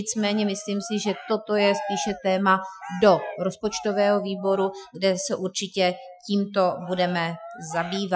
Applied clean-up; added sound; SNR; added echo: classical method Wiener filter.